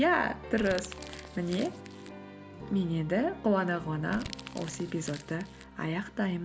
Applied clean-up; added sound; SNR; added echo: none; Crumpling, crinkling; 16 dB; none.